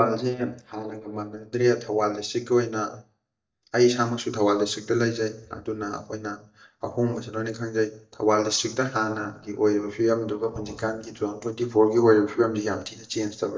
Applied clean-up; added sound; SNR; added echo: neural mask model DeepFilterNet 3.